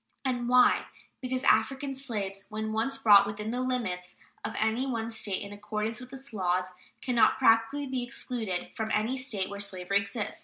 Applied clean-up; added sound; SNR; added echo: none; none; none; none.